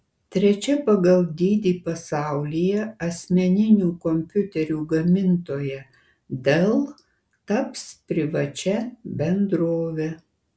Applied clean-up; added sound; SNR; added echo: none; none; none; none.